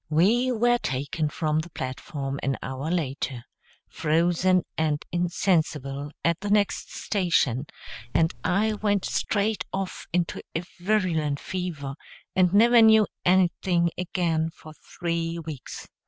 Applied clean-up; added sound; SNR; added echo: none; Raindrop / Drip; 9 dB; none.